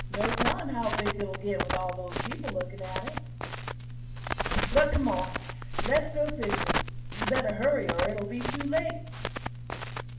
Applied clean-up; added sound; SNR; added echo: none; Crackle; 1 dB; reverberation time 0.6 s.